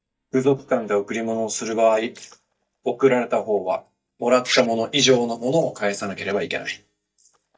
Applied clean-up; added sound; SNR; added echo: neural mask model DeepFilterNet 3.